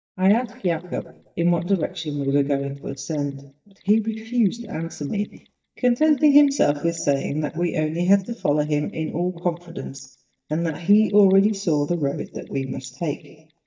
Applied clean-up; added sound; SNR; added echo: neural mask model DeepFilterNet 3.